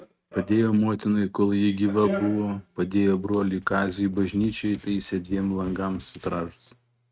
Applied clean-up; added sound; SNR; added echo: neural mask model RNNoise.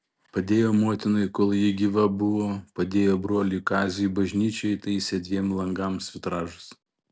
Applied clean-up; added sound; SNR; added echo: none; none; none; none.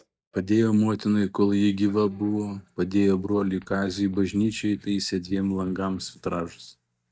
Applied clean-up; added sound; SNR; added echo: neural mask model DeepFilterNet 3.